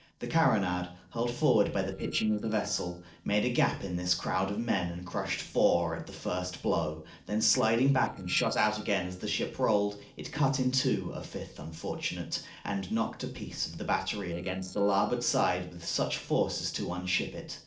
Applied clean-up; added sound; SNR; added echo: neural separator model SepFormer DNS4.